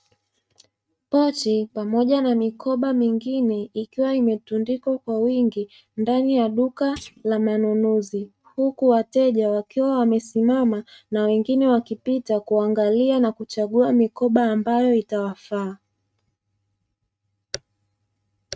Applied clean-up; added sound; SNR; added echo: neural mask model RNNoise.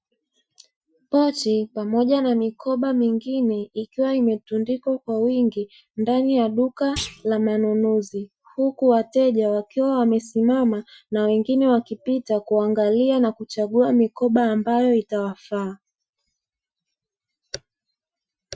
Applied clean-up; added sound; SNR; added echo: classical method Wiener filter.